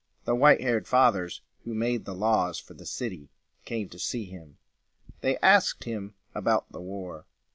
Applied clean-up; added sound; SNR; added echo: none; none; none; none.